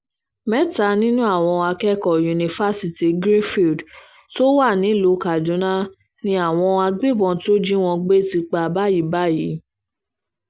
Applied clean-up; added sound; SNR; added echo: none; none; none; none.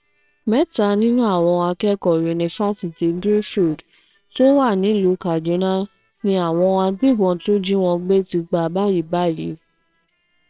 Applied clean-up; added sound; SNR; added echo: neural separator model SepFormer WHAMR!.